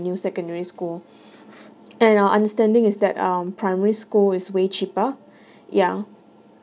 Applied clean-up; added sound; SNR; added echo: none; none; none; none.